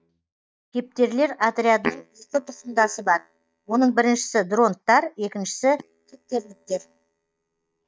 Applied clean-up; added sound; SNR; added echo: neural mask model DeepFilterNet 3.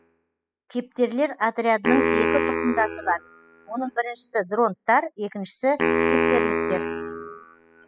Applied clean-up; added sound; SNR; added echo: classical method spectral subtraction.